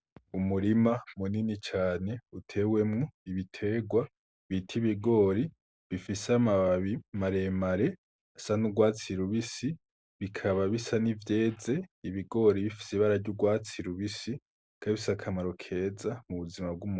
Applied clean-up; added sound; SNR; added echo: none; none; none; none.